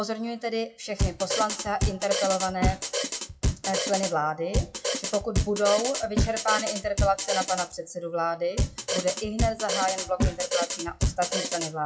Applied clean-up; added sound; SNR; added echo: classical method WPE with log-MMSE.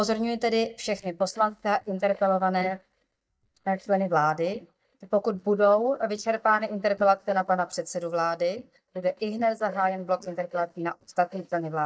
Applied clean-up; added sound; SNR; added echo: neural mask model DeepFilterNet 3.